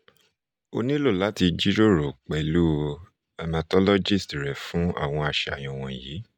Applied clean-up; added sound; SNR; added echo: none; none; none; none.